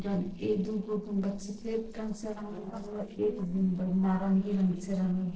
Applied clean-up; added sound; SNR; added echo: neural separator model SepFormer DNS4.